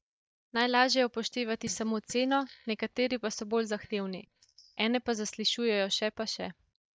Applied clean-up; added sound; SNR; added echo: neural mask model DeepFilterNet 3.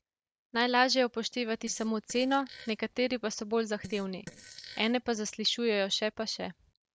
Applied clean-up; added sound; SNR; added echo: neural separator model SepFormer DNS4.